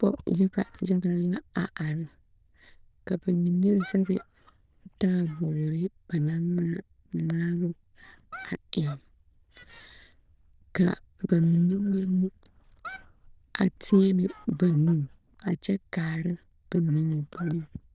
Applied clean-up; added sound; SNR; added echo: neural diffusion model UNIVERSE++.